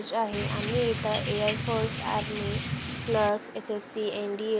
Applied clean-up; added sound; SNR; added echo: none; Drip / Rain; 2 dB; none.